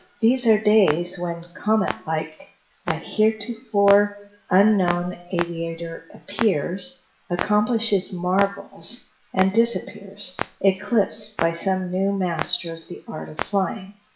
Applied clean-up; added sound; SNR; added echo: classical method WPE with log-MMSE.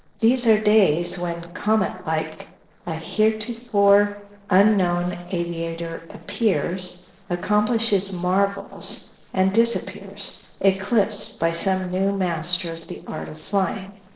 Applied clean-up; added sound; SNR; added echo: neural separator model SepFormer DNS4.